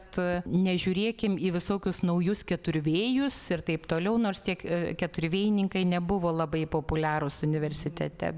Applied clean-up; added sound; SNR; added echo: none; none; none; none.